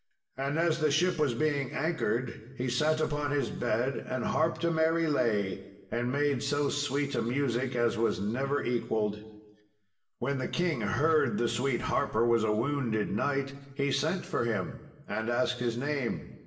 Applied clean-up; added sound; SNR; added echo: none; none; none; reverberation time 1.0 s.